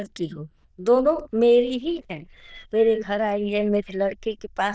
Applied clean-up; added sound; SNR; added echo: neural diffusion model UNIVERSE++.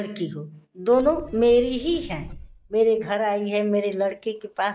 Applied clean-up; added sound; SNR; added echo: neural mask model DeepFilterNet 3.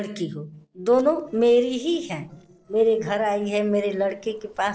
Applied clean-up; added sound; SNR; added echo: neural separator model SepFormer DNS4.